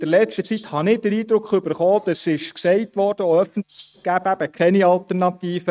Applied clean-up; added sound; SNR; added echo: neural mask model RNNoise.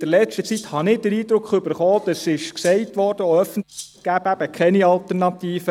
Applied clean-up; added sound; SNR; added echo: none; Rattle (instrument); 19 dB; none.